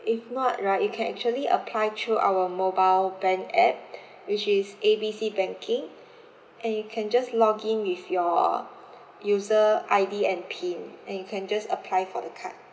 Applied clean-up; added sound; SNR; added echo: none; none; none; none.